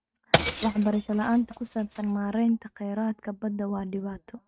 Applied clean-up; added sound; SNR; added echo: neural mask model RNNoise.